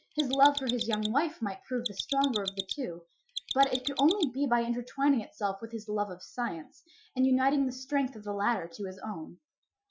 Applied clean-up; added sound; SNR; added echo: classical method Wiener filter.